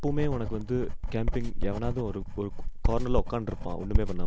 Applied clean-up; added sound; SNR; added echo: none; Writing; -4 dB; none.